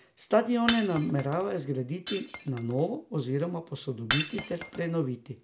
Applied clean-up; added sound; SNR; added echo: none; Shatter; 9 dB; none.